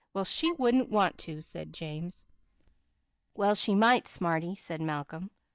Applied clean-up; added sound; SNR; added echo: neural mask model DeepFilterNet 3.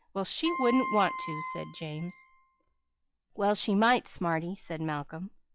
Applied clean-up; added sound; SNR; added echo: classical method log-MMSE.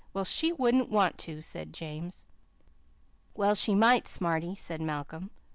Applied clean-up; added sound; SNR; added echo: none; none; none; none.